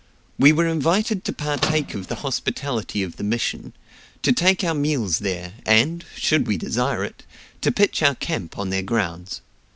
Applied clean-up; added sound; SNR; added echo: none; Microwave oven; 7 dB; none.